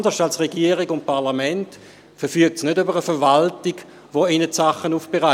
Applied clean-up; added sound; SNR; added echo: none; none; none; none.